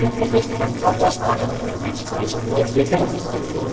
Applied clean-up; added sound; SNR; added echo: neural separator model SepFormer DNS4.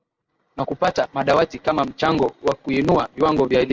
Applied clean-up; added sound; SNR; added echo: none; none; none; none.